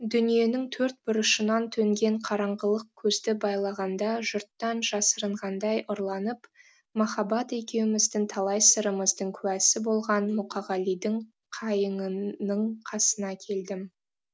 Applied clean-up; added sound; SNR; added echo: none; none; none; none.